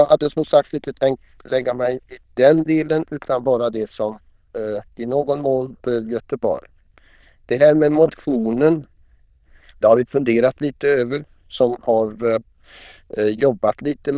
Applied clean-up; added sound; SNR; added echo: neural diffusion model UNIVERSE++.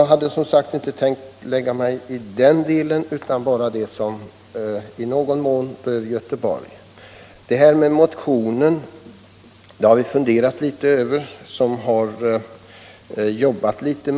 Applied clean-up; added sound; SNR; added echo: none; none; none; none.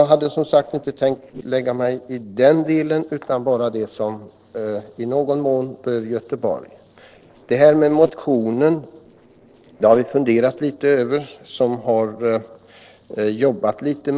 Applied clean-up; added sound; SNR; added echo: neural separator model SepFormer DNS4.